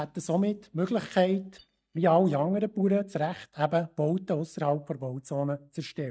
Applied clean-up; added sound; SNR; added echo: neural mask model DeepFilterNet 3.